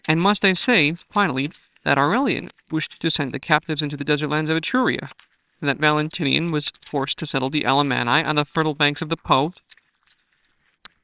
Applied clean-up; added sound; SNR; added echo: neural separator model SepFormer WHAMR!.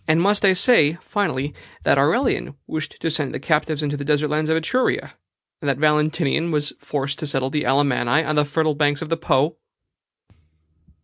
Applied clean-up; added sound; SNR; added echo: none; none; none; none.